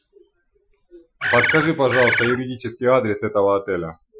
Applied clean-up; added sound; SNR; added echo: classical method Wiener filter.